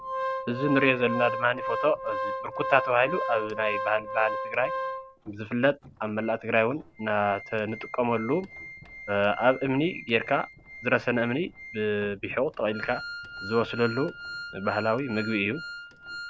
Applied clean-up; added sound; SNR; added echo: none; Organ; 8 dB; none.